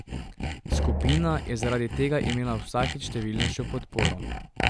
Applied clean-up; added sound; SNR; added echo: none; Sawing + Drum; 0 dB; none.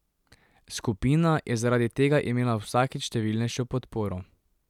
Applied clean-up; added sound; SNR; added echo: none; none; none; none.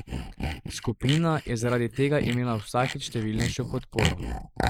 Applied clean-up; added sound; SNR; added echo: neural mask model Resemble Enhance denoiser.